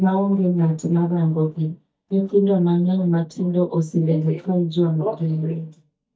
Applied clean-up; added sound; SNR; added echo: neural mask model DeepFilterNet 3.